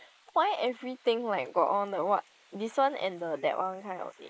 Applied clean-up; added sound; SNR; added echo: neural mask model Resemble Enhance denoiser.